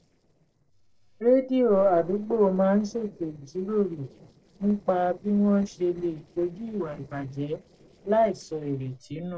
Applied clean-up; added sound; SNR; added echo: neural separator model SepFormer DNS4.